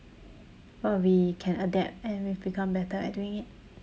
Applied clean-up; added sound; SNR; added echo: none; none; none; none.